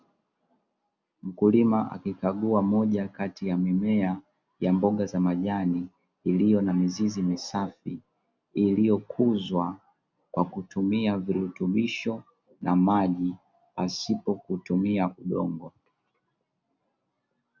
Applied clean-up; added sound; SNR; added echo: none; none; none; none.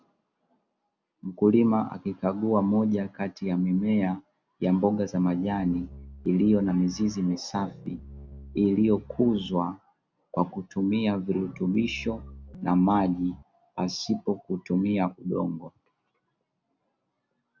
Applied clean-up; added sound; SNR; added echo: none; Piano; 18 dB; none.